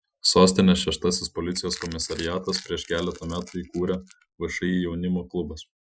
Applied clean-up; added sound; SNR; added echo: classical method Wiener filter.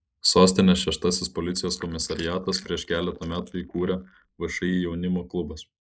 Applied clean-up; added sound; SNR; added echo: neural mask model Resemble Enhance denoiser.